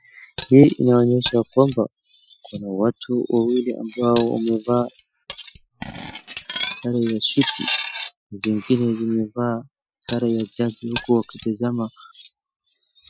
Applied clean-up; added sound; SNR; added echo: classical method Wiener filter.